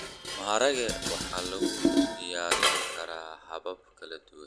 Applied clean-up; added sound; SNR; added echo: none; Dishes, pots, and pans; -3 dB; none.